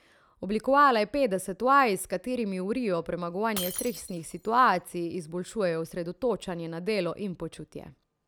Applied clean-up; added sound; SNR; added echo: none; Shatter; 19 dB; none.